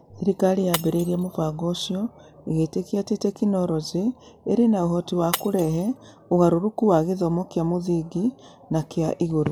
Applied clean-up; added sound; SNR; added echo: none; Shatter; 16 dB; none.